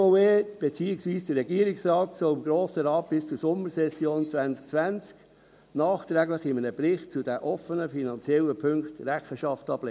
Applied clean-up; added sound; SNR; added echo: none; none; none; none.